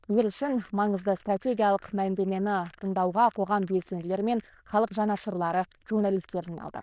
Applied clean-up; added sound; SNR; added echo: neural diffusion model UNIVERSE++.